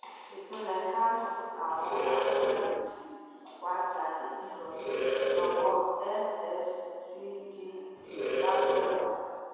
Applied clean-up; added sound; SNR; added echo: none; Animal; -3 dB; reverberation time 2.1 s.